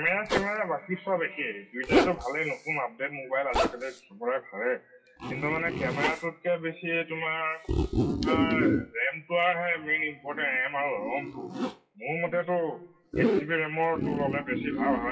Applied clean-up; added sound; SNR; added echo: classical method WPE with log-MMSE.